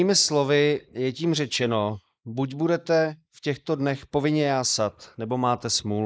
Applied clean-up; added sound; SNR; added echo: neural mask model Resemble Enhance denoiser.